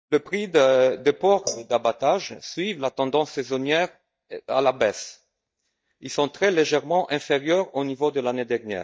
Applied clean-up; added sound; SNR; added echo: neural mask model DeepFilterNet 3.